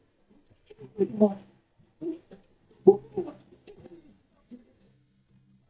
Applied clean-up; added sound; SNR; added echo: neural mask model DeepFilterNet 3.